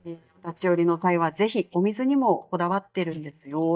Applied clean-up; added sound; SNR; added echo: neural mask model DeepFilterNet 3.